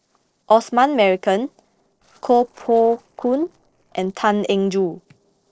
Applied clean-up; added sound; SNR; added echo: neural separator model SepFormer DNS4.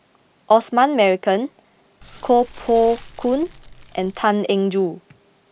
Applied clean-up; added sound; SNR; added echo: none; Fire; 19 dB; none.